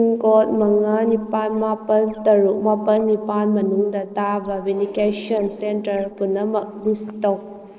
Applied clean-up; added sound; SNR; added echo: neural separator model SepFormer DNS4.